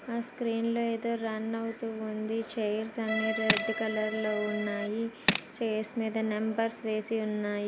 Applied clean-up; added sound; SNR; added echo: none; Tools + Accordion; 2 dB; none.